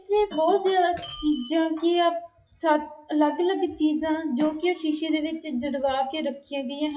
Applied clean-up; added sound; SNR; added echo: classical method WPE with log-MMSE.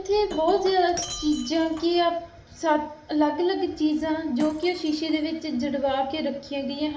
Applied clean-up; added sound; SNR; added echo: none; Shatter; 18 dB; reverberation time 0.5 s.